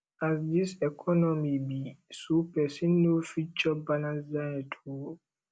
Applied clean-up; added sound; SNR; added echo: none; none; none; none.